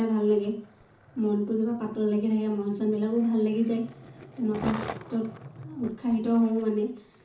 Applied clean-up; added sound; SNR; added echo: none; Skateboard; 16 dB; reverberation time 0.6 s.